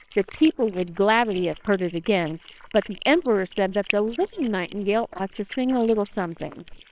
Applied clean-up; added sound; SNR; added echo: neural separator model SepFormer WHAMR!.